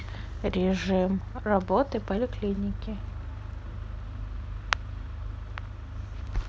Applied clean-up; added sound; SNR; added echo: none; none; none; none.